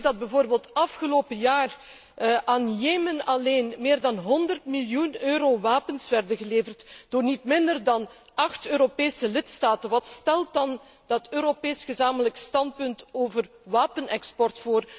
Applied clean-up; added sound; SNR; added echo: none; none; none; none.